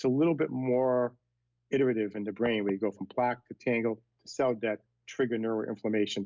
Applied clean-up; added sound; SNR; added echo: none; none; none; none.